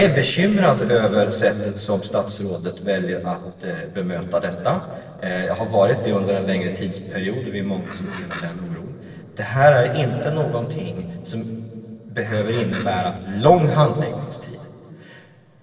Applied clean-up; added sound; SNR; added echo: neural separator model SepFormer DNS4.